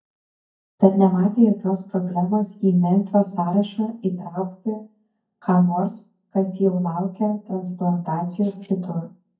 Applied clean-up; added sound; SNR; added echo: neural mask model DeepFilterNet 3.